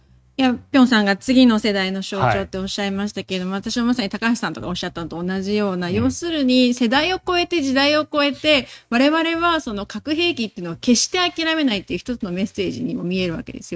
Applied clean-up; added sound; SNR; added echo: neural mask model RNNoise.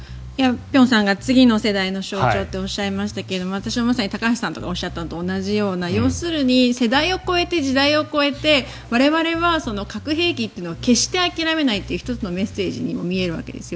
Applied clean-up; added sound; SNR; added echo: none; Bass guitar; 17 dB; none.